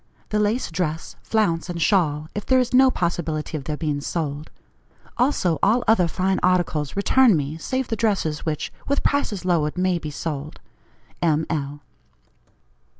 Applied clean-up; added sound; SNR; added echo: none; none; none; none.